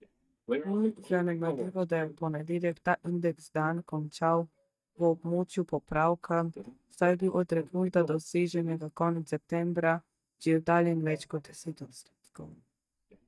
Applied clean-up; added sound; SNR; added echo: neural mask model DeepFilterNet 3.